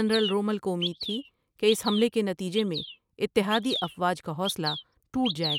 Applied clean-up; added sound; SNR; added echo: none; Bird vocalization, bird call, bird song; 9 dB; none.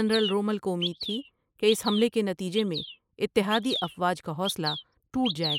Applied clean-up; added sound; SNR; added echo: neural mask model Resemble Enhance denoiser.